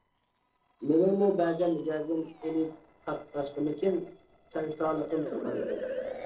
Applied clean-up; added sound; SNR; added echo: neural separator model SepFormer DNS4.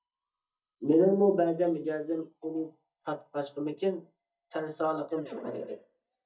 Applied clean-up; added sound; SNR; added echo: neural mask model DeepFilterNet 3.